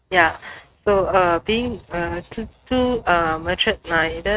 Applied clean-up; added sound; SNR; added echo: neural mask model RNNoise.